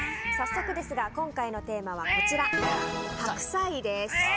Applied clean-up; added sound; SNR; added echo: none; Cat; 1 dB; none.